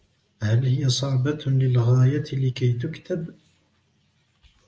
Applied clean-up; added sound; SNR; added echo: none; none; none; none.